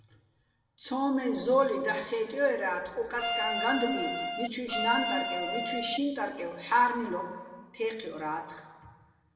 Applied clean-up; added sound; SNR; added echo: none; Bowed string instrument; 0 dB; reverberation time 1.6 s.